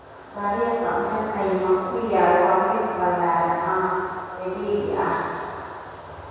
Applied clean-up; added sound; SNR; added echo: none; none; none; reverberation time 2.2 s.